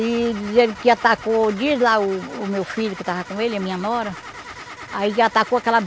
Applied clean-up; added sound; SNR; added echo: none; Engine starting / Car; 16 dB; none.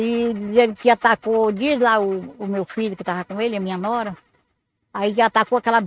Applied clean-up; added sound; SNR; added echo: neural mask model RNNoise.